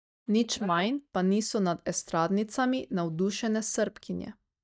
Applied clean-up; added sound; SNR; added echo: neural mask model DeepFilterNet 3.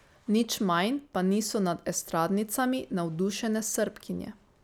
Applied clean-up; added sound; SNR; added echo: none; none; none; none.